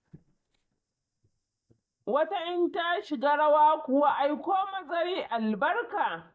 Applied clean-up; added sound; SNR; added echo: neural mask model DeepFilterNet 3.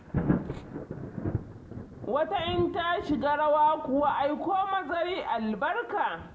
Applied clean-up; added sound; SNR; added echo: none; Thunder; 8 dB; reverberation time 0.4 s.